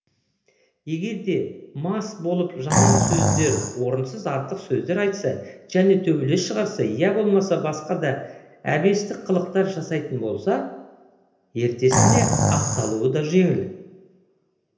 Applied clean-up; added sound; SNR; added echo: none; Animal; -3 dB; reverberation time 0.8 s.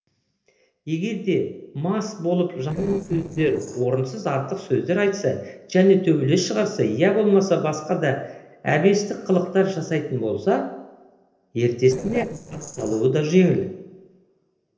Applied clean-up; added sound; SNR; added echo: neural separator model SepFormer DNS4.